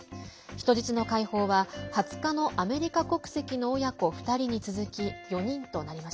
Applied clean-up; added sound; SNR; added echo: none; none; none; none.